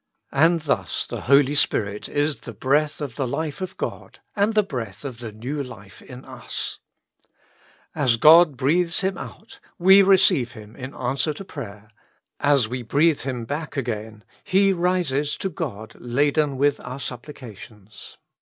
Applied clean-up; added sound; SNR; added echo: none; none; none; none.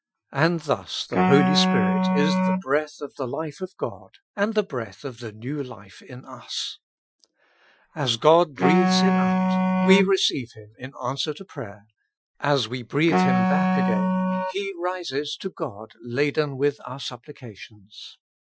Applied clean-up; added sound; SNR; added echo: classical method Wiener filter.